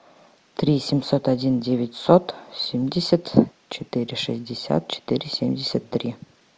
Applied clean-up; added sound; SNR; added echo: none; none; none; none.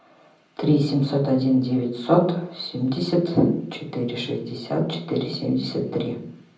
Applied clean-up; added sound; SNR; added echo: none; none; none; reverberation time 0.6 s.